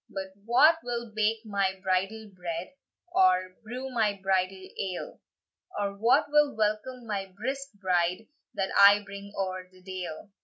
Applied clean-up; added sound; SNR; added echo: none; none; none; none.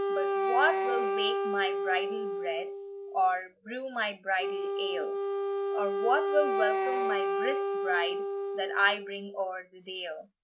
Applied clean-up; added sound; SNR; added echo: none; Wind instrument, woodwind instrument; -1 dB; none.